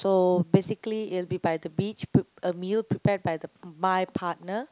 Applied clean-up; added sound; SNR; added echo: none; none; none; none.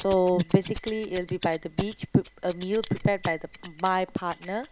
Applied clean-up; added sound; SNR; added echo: neural mask model Resemble Enhance denoiser.